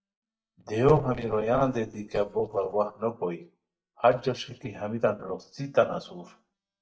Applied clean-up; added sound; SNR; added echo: neural mask model DeepFilterNet 3.